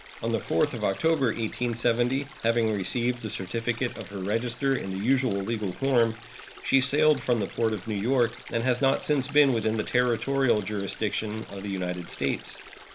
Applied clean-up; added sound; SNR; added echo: none; Stream; 18 dB; none.